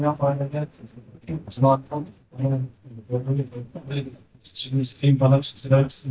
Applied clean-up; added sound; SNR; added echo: neural mask model DeepFilterNet 3.